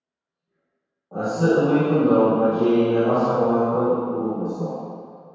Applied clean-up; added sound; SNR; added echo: none; none; none; reverberation time 2.0 s.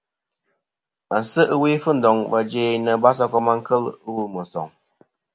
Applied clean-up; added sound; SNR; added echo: none; none; none; none.